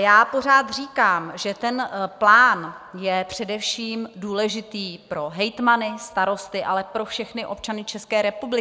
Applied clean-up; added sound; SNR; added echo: none; none; none; none.